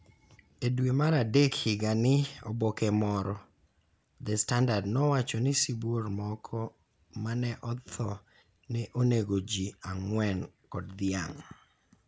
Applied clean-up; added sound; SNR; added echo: none; none; none; none.